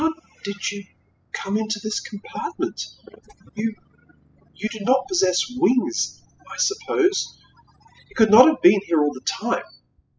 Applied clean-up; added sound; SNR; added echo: classical method spectral subtraction.